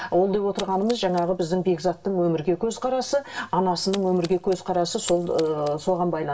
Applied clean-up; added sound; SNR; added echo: none; Splash, splatter; 20 dB; reverberation time 0.2 s.